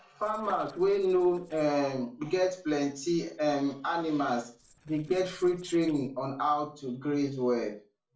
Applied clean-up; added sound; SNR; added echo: neural separator model SepFormer DNS4.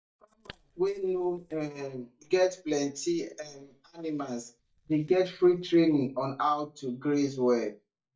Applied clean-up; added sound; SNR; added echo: neural mask model DeepFilterNet 3.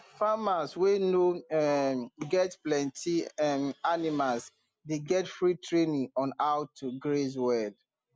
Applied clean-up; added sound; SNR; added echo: none; none; none; none.